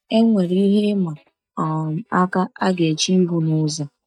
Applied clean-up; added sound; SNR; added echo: neural mask model DeepFilterNet 3.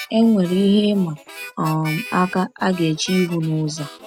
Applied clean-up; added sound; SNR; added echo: none; Harmonica; 16 dB; none.